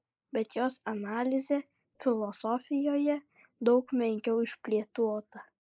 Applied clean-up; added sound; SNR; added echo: neural mask model Resemble Enhance denoiser.